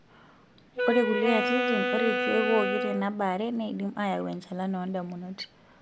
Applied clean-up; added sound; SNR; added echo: none; Wind instrument, woodwind instrument; 0 dB; none.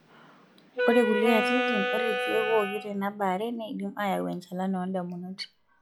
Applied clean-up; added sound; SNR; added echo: classical method log-MMSE.